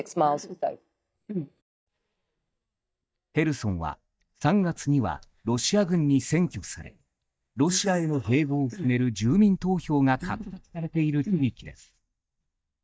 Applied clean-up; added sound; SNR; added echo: neural mask model DeepFilterNet 3.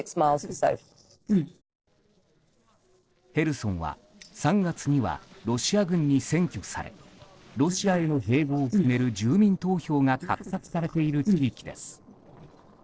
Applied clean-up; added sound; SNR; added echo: neural separator model SepFormer DNS4.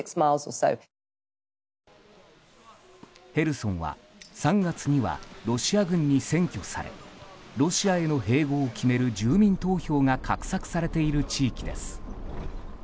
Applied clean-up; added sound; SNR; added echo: none; none; none; none.